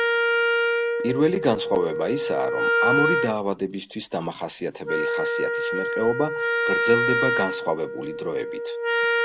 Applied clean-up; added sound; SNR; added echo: none; Wind instrument, woodwind instrument; -3 dB; none.